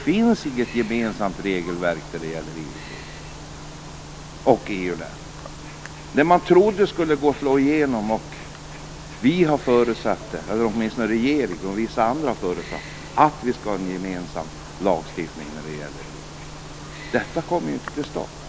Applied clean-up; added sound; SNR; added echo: none; Wild animals; 18 dB; none.